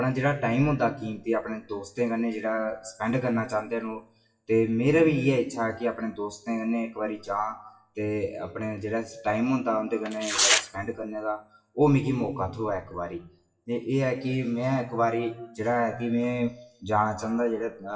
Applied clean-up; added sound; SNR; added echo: classical method WPE with log-MMSE.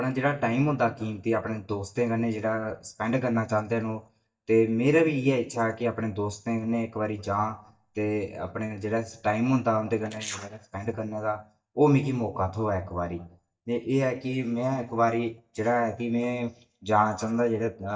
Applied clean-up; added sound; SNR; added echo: neural mask model DeepFilterNet 3.